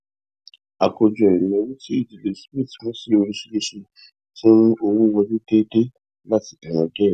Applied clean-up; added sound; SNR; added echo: none; none; none; none.